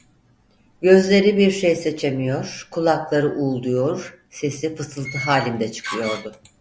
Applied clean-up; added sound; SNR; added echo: none; Door; 11 dB; none.